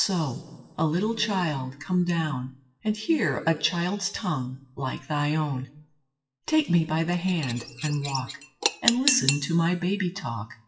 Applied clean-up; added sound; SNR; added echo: classical method WPE with log-MMSE.